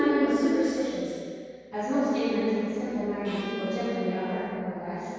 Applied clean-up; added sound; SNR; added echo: none; Bowed string instrument; 16 dB; reverberation time 2.2 s.